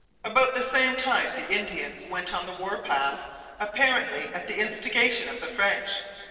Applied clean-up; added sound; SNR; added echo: neural separator model SepFormer DNS4.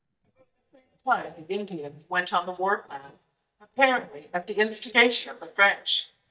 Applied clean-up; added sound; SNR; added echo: neural mask model DeepFilterNet 3.